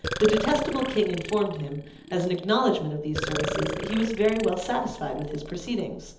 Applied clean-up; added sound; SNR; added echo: none; Burping, eructation; 9 dB; reverberation time 1.2 s.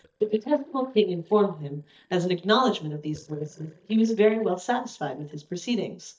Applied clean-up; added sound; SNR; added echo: neural mask model DeepFilterNet 3.